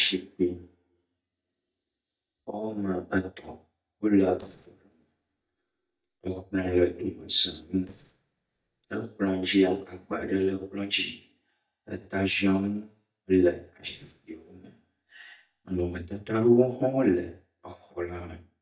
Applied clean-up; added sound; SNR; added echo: neural mask model DeepFilterNet 3.